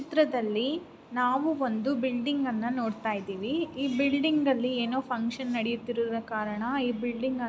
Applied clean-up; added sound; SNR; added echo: none; none; none; none.